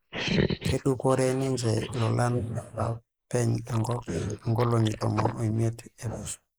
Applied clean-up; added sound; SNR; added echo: neural mask model Resemble Enhance denoiser.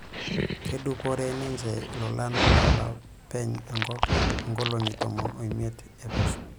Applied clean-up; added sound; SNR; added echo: none; Dog; -3 dB; none.